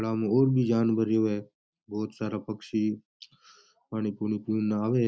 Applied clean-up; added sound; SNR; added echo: none; none; none; none.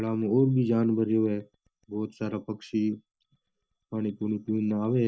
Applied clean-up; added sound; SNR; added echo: neural mask model DeepFilterNet 3.